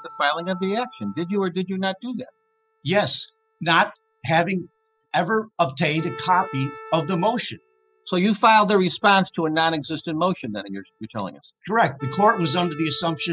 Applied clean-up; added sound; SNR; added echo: classical method spectral subtraction.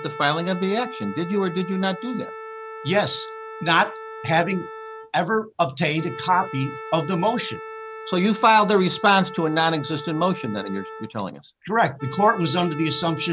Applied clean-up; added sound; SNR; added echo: none; Wind instrument, woodwind instrument; 13 dB; none.